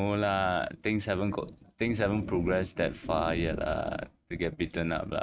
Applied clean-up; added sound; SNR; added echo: neural mask model RNNoise.